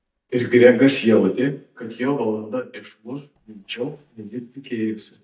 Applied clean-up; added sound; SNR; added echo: neural mask model DeepFilterNet 3.